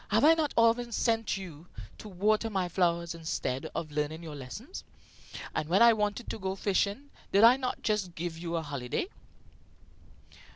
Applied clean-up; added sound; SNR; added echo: none; Bass drum; 17 dB; none.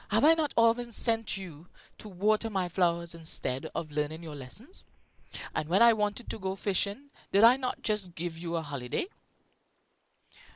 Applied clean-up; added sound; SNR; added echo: neural mask model Resemble Enhance denoiser.